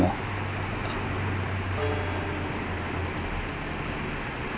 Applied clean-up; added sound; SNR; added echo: none; Church bell; 12 dB; none.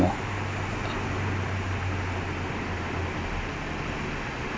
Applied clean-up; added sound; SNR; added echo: none; none; none; none.